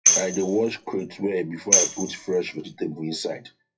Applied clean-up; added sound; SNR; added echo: classical method WPE with log-MMSE.